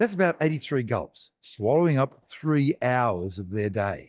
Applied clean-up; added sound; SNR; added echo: neural mask model DeepFilterNet 3.